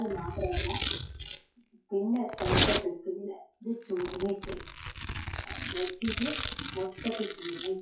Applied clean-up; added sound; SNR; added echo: classical method WPE with log-MMSE.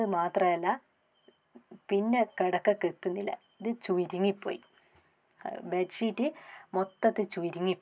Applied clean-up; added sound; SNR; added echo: none; none; none; none.